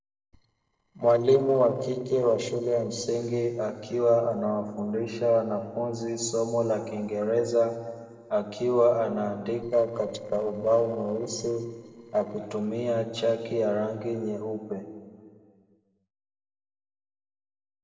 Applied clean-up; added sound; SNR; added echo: neural separator model SepFormer DNS4.